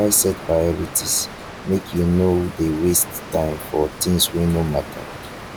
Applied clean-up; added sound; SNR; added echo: none; Water; 13 dB; none.